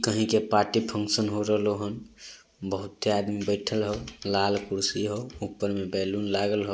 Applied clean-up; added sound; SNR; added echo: none; none; none; none.